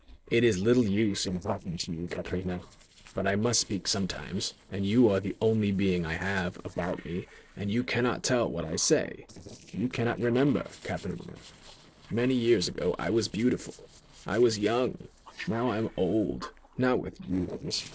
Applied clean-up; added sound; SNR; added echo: neural separator model SepFormer DNS4.